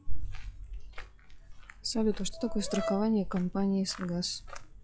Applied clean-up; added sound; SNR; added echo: classical method log-MMSE.